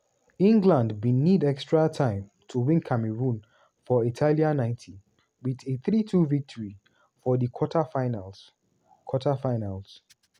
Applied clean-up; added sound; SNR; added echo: none; none; none; none.